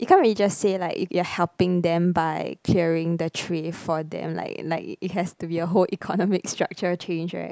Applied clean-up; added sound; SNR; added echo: none; none; none; none.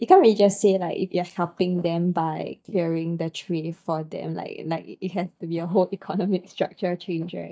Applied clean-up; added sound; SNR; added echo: neural mask model DeepFilterNet 3.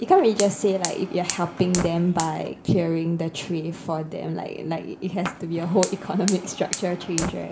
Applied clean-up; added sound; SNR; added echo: none; Fire; 11 dB; reverberation time 0.4 s.